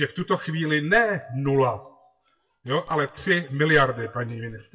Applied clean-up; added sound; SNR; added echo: classical method WPE with log-MMSE.